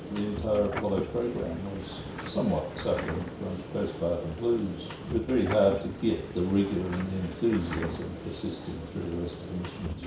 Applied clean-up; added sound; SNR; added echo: none; Subway, metro, underground; 8 dB; reverberation time 0.6 s.